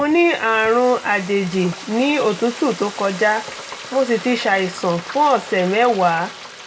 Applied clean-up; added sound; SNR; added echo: none; Frying (food); 16 dB; reverberation time 0.9 s.